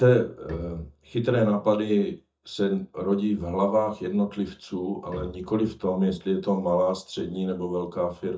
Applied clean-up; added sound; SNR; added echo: neural mask model DeepFilterNet 3.